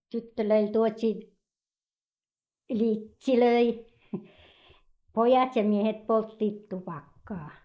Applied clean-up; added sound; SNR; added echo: neural mask model Resemble Enhance denoiser.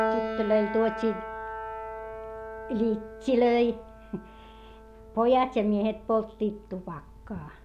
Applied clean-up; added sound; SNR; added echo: none; Piano; 9 dB; none.